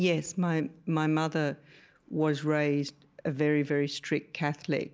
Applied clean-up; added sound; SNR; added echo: none; none; none; none.